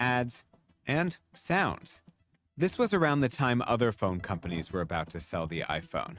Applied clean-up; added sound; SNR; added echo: neural mask model RNNoise.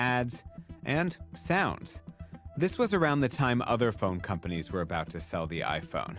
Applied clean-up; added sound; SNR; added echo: none; none; none; none.